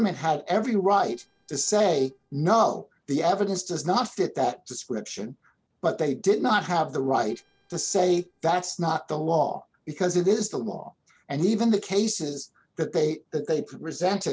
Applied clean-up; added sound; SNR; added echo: neural separator model SepFormer DNS4.